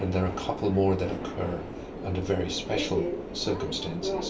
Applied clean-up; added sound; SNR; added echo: none; Subway, metro, underground; 5 dB; reverberation time 0.2 s.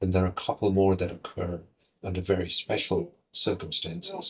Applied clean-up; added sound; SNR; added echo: neural mask model DeepFilterNet 3.